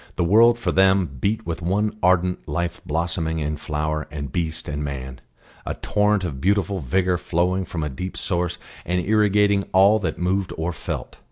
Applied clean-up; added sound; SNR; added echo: none; none; none; none.